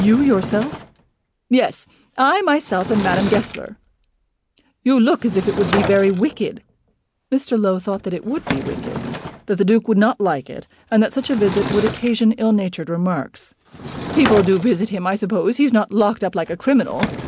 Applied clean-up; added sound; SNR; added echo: none; Sliding door / Wood; 11 dB; none.